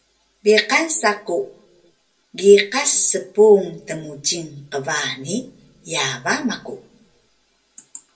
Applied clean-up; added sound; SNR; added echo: none; none; none; reverberation time 0.2 s.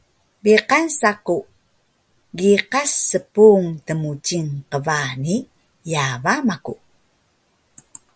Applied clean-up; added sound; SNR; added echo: none; none; none; none.